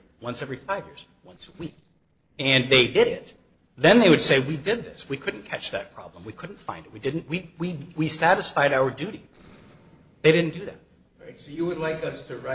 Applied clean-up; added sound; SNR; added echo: neural separator model SepFormer DNS4.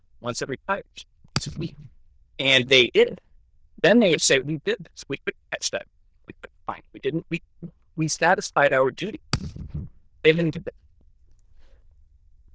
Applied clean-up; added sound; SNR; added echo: neural diffusion model UNIVERSE++.